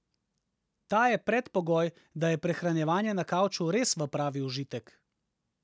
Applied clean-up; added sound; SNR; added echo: none; none; none; none.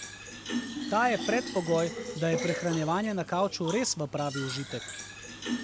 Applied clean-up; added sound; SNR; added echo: none; Fill (with liquid); 7 dB; none.